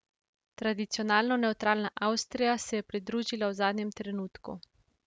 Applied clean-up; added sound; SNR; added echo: none; none; none; none.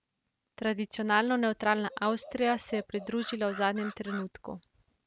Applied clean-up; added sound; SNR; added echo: none; Animal; 18 dB; none.